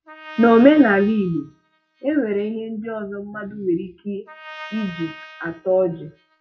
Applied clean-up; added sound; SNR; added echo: classical method WPE with log-MMSE.